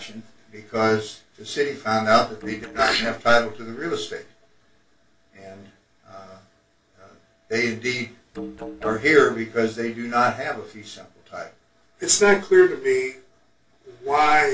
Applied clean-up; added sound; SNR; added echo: neural separator model SepFormer DNS4.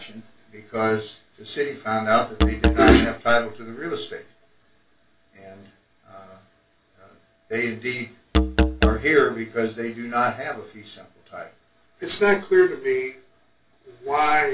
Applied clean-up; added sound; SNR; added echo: none; Musical instrument; -2 dB; reverberation time 0.2 s.